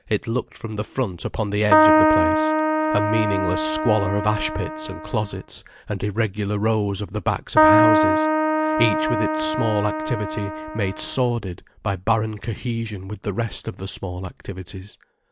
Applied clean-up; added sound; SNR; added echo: none; Keyboard (musical); -4 dB; none.